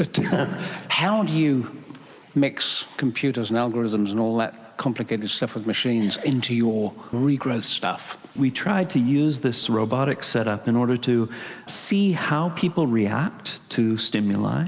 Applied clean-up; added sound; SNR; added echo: none; none; none; none.